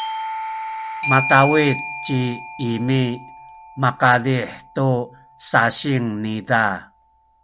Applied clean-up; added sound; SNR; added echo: none; Doorbell; 10 dB; none.